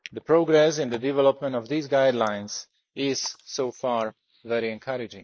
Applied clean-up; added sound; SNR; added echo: neural mask model Resemble Enhance denoiser.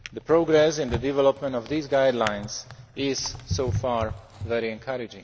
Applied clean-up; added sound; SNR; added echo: none; Drawer open or close; 11 dB; none.